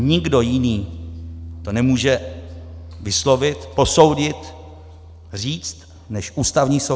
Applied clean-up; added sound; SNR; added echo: none; Piano; 15 dB; none.